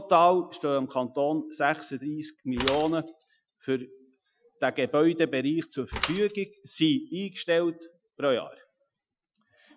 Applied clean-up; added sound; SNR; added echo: classical method Wiener filter.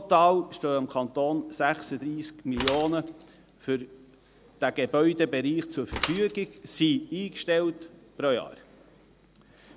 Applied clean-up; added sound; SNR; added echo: none; Mechanisms / Bicycle; 16 dB; none.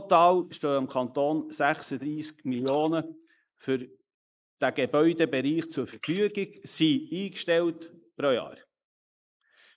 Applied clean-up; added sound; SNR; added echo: neural mask model Resemble Enhance denoiser.